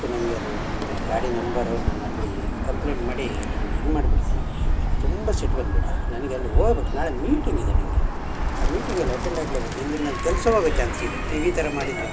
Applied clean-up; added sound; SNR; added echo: none; Bird; -4 dB; none.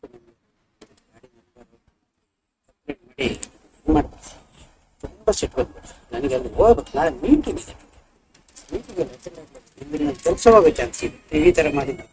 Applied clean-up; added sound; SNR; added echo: neural mask model RNNoise.